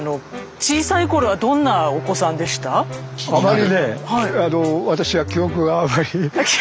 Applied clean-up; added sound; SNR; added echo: none; none; none; none.